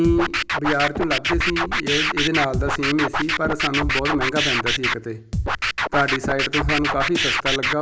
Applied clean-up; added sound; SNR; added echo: none; Scratching (performance technique); -1 dB; none.